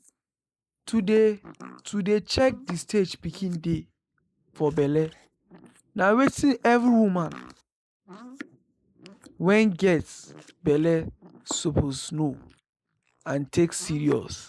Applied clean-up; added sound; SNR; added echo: neural mask model Resemble Enhance denoiser.